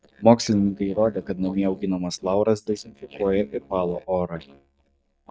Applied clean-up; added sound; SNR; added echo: neural mask model DeepFilterNet 3.